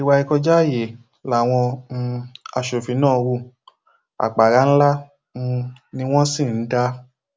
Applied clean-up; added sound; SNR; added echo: none; none; none; none.